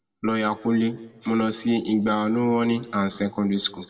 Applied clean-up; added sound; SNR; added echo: none; none; none; reverberation time 1.1 s.